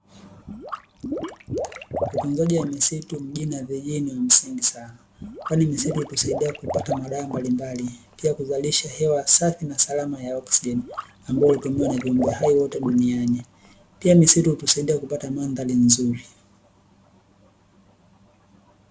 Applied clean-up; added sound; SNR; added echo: none; Liquid; 9 dB; none.